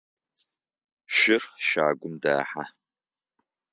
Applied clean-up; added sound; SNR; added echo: none; none; none; none.